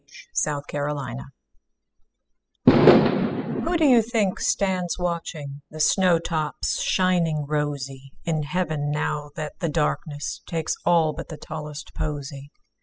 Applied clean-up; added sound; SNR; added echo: classical method spectral subtraction.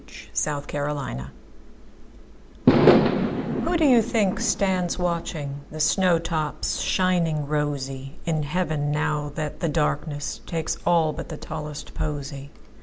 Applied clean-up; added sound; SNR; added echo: none; Fireworks; -2 dB; none.